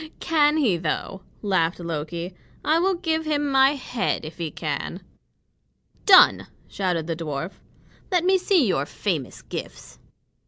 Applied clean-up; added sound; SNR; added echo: none; none; none; none.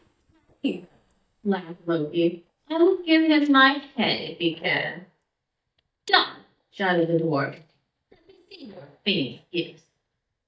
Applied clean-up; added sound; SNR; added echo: neural mask model DeepFilterNet 3.